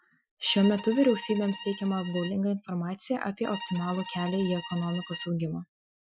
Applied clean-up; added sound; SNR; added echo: classical method Wiener filter.